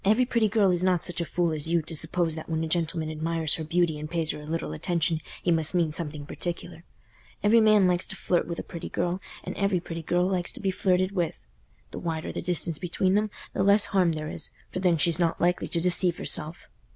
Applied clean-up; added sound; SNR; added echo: none; none; none; none.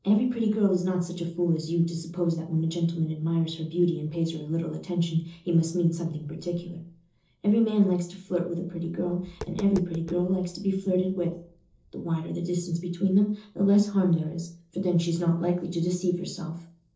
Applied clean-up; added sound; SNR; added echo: neural separator model SepFormer DNS4.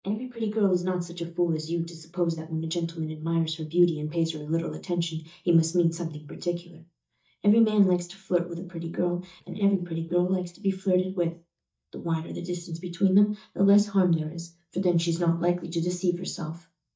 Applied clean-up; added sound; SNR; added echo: neural mask model DeepFilterNet 3.